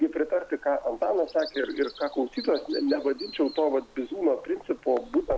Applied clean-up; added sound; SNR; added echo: none; Water + Bird vocalization, bird call, bird song; 19 dB; none.